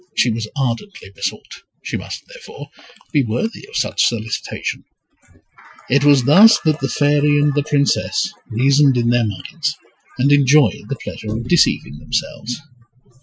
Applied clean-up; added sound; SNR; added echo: classical method Wiener filter.